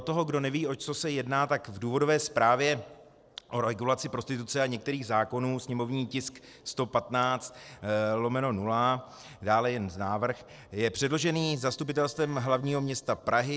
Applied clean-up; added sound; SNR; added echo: neural separator model SepFormer DNS4.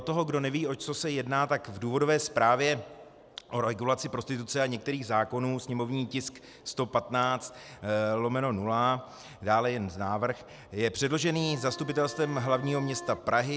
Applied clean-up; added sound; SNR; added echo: none; Bowed string instrument; 16 dB; none.